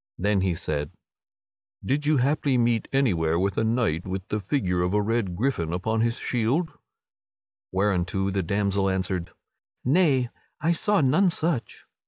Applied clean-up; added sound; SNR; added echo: none; none; none; none.